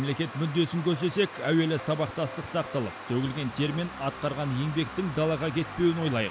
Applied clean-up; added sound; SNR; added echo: none; Cricket; 13 dB; none.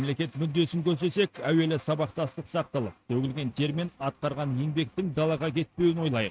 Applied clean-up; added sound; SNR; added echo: neural mask model RNNoise.